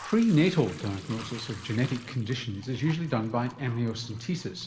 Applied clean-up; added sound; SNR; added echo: none; Sink (filling or washing) / Liquid; 19 dB; reverberation time 1.7 s.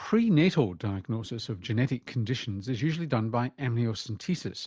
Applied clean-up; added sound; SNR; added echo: none; none; none; none.